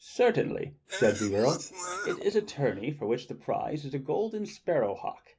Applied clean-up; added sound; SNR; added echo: neural mask model Resemble Enhance denoiser.